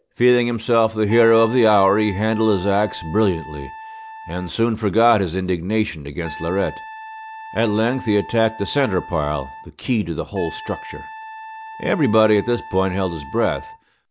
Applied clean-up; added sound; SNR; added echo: none; Trumpet; 15 dB; none.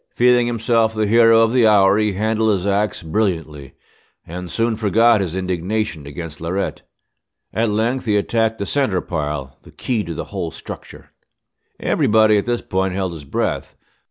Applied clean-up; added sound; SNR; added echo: none; none; none; none.